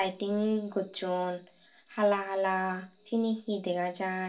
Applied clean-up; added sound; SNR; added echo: none; none; none; reverberation time 0.2 s.